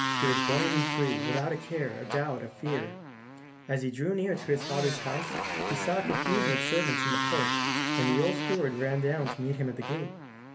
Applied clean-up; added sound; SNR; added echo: none; Motorcycle; 1 dB; reverberation time 0.3 s.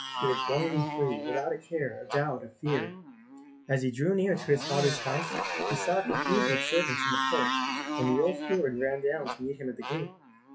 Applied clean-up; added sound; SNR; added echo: classical method WPE with log-MMSE.